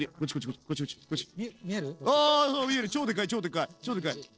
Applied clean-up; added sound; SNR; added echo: neural separator model SepFormer DNS4.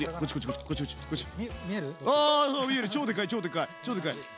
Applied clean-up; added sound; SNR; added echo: none; Bowed string instrument; 18 dB; none.